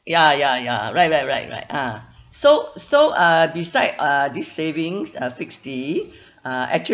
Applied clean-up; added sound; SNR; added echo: none; none; none; none.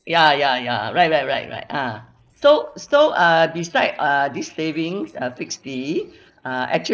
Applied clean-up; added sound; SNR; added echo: neural separator model SepFormer DNS4.